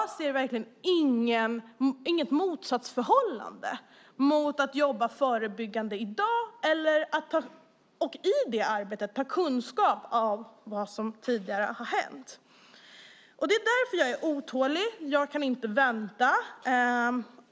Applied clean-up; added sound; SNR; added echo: none; none; none; none.